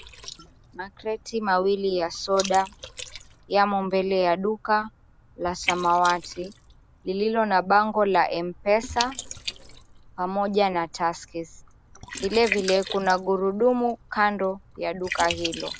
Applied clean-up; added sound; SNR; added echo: none; Liquid; 13 dB; none.